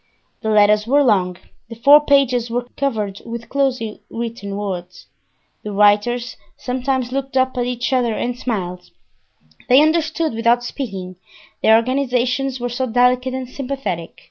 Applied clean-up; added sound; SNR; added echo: none; none; none; none.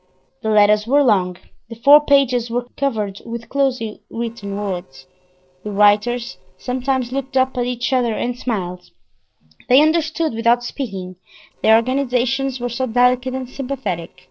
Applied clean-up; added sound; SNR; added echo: neural separator model SepFormer DNS4.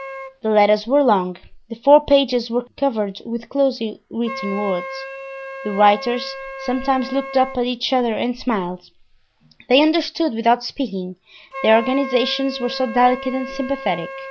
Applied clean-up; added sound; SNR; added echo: none; Wind instrument, woodwind instrument; 14 dB; none.